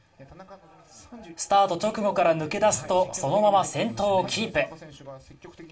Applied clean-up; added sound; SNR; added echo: none; none; none; reverberation time 0.2 s.